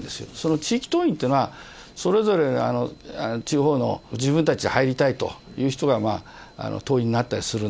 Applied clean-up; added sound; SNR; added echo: none; none; none; none.